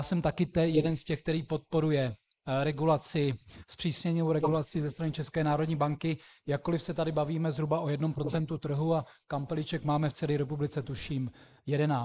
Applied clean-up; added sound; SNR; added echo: neural mask model Resemble Enhance denoiser.